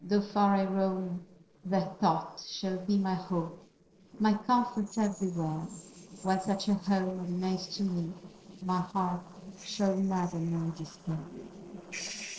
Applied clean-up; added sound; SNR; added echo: neural separator model SepFormer DNS4.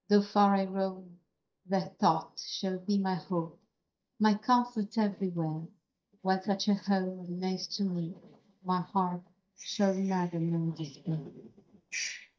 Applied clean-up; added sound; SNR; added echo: neural mask model DeepFilterNet 3.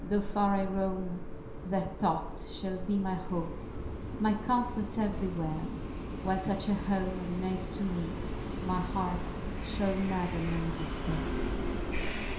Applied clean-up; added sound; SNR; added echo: none; Train; 2 dB; reverberation time 0.7 s.